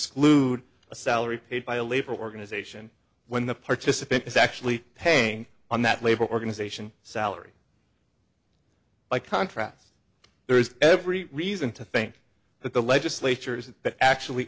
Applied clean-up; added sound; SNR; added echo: none; none; none; none.